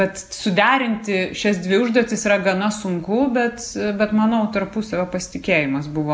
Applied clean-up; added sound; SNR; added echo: none; none; none; none.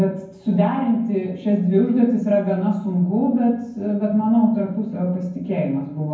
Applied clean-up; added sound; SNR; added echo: none; none; none; reverberation time 0.9 s.